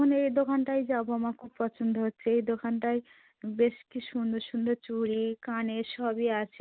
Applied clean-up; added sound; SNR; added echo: none; none; none; none.